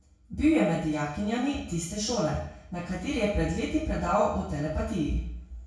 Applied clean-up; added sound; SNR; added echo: none; none; none; reverberation time 0.6 s.